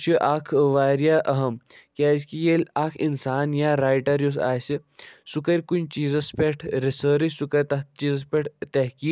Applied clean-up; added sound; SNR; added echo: none; none; none; none.